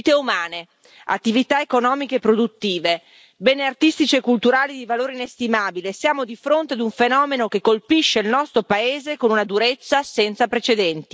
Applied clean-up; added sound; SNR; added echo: none; none; none; none.